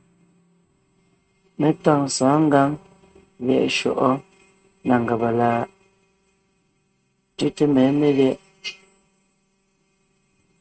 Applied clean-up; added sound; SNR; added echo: neural mask model RNNoise.